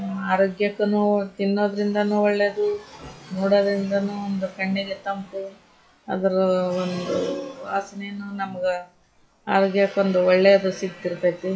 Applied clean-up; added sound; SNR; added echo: classical method log-MMSE.